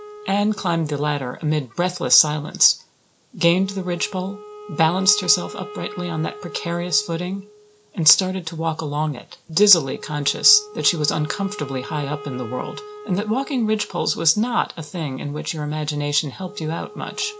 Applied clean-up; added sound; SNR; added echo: none; Wind instrument, woodwind instrument; 17 dB; none.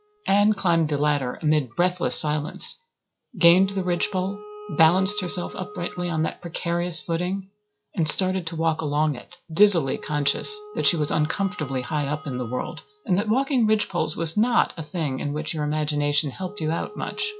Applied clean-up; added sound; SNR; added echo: classical method log-MMSE.